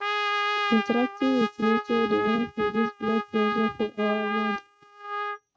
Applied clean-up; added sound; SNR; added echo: neural mask model RNNoise.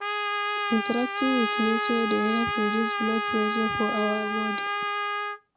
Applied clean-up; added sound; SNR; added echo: none; Trumpet; 0 dB; none.